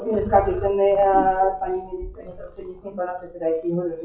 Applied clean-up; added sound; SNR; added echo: classical method WPE with log-MMSE.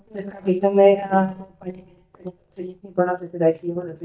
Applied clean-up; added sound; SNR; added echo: neural mask model DeepFilterNet 3.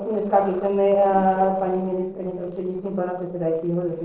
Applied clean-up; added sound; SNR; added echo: neural separator model SepFormer DNS4.